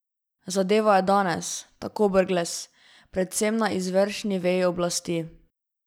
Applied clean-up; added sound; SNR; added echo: none; none; none; none.